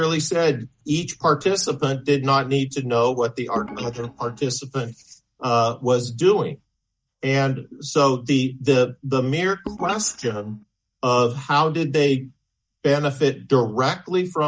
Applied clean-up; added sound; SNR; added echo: neural mask model DeepFilterNet 3.